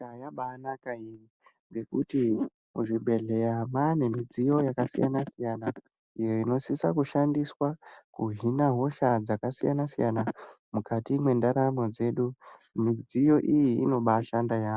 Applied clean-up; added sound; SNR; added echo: none; none; none; none.